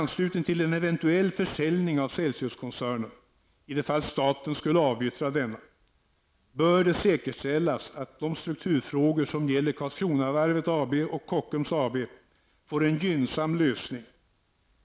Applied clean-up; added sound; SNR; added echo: none; none; none; none.